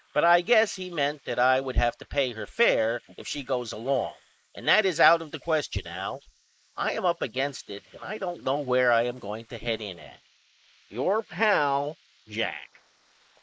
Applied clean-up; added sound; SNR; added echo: neural mask model Resemble Enhance denoiser.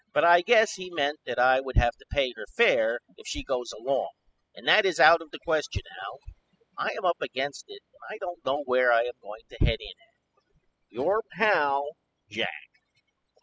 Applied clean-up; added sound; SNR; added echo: classical method spectral subtraction.